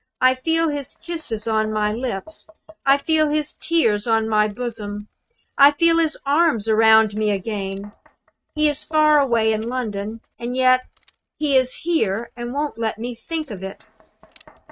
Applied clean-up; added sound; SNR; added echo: neural mask model RNNoise.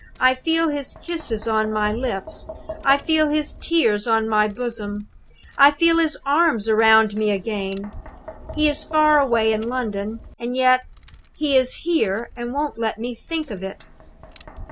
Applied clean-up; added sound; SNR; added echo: none; Tap; 17 dB; none.